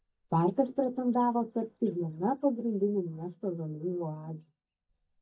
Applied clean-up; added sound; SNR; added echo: neural mask model DeepFilterNet 3.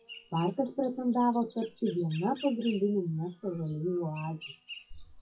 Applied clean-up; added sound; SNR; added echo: classical method WPE with log-MMSE.